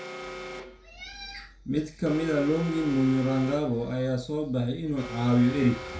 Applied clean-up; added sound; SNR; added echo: none; Alarm; 13 dB; reverberation time 0.3 s.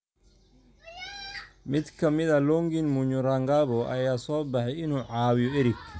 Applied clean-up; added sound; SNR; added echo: none; none; none; none.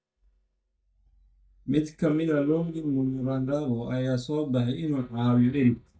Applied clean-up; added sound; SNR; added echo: neural mask model DeepFilterNet 3.